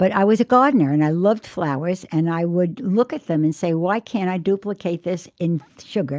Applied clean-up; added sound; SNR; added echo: none; none; none; none.